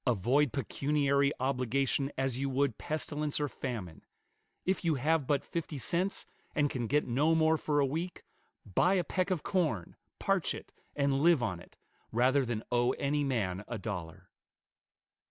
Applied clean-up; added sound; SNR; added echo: none; none; none; none.